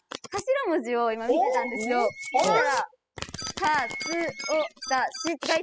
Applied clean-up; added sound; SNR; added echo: classical method spectral subtraction.